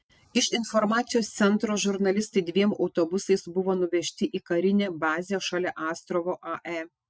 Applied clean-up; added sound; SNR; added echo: none; none; none; none.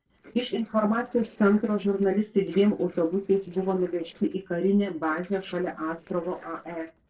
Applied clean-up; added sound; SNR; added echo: neural separator model SepFormer DNS4.